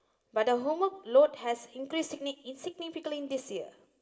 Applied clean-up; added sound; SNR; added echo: none; none; none; reverberation time 0.7 s.